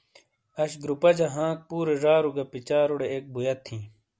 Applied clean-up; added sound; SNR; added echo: none; none; none; none.